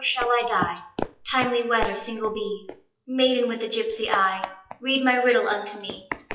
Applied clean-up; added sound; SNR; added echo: classical method WPE with log-MMSE.